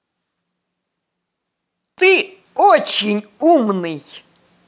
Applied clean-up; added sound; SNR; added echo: none; none; none; none.